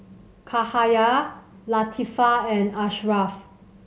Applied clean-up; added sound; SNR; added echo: none; none; none; none.